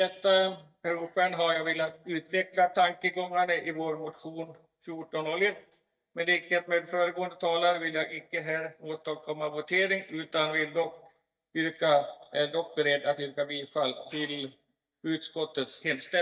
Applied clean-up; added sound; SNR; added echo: neural mask model DeepFilterNet 3.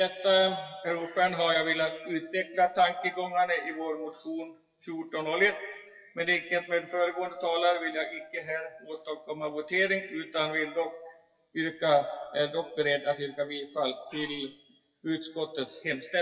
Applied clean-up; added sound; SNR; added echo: classical method WPE with log-MMSE.